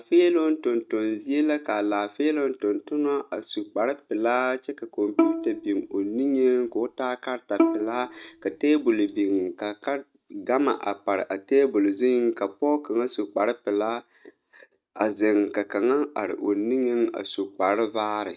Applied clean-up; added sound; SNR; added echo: neural mask model RNNoise.